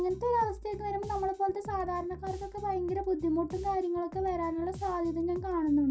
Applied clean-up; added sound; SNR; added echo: none; Bass guitar; 13 dB; reverberation time 0.3 s.